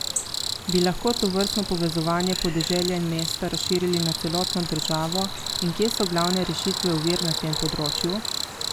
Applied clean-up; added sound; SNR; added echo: none; Cricket; 3 dB; none.